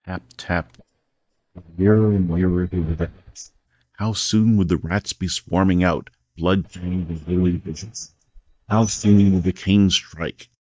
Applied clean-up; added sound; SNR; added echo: neural mask model DeepFilterNet 3.